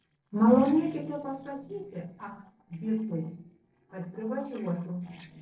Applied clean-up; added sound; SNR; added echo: neural separator model SepFormer DNS4.